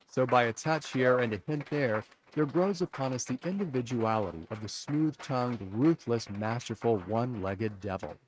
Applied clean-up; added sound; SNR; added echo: neural mask model RNNoise.